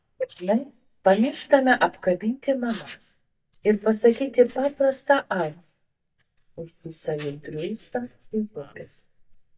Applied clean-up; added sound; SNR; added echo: neural mask model DeepFilterNet 3.